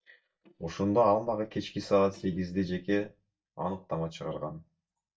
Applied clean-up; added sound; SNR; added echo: neural mask model DeepFilterNet 3.